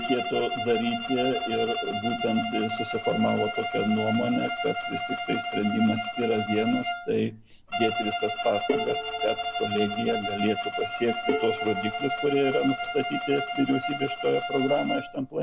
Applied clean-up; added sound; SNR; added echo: none; Bowed string instrument + Bowed string instrument; 3 dB; none.